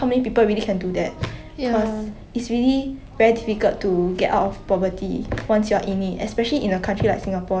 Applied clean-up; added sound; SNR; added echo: none; none; none; none.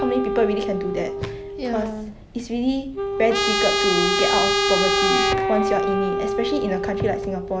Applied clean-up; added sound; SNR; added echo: none; Wind instrument, woodwind instrument + Trumpet; -1 dB; none.